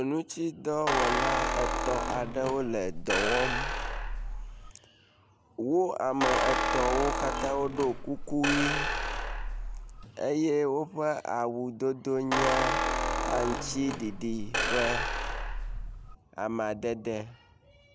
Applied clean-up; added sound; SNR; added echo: none; Squeak; -1 dB; none.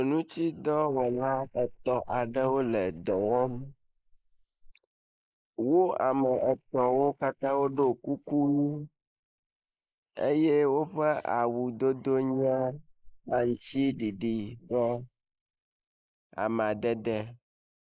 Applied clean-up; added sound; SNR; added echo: neural mask model Resemble Enhance denoiser.